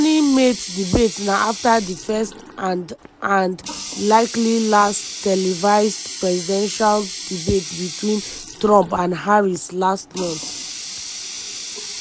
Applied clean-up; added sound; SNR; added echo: none; Water tap, faucet; 12 dB; none.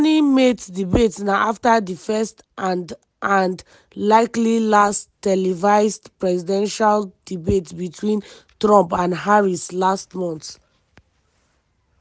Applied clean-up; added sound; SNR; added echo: none; none; none; none.